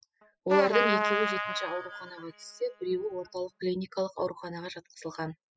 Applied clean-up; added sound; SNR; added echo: classical method spectral subtraction.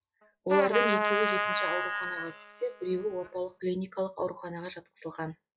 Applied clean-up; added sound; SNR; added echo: classical method log-MMSE.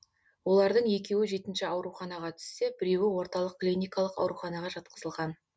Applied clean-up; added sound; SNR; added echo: none; none; none; none.